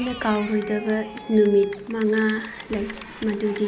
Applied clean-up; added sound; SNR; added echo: none; Cheering / Clapping; 17 dB; none.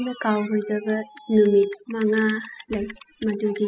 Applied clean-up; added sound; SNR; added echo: classical method spectral subtraction.